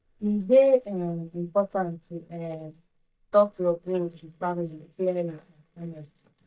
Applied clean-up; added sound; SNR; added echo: neural mask model DeepFilterNet 3.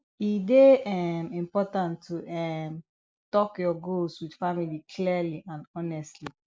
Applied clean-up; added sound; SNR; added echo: none; none; none; none.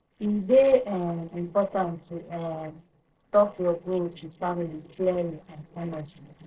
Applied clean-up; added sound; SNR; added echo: neural separator model SepFormer DNS4.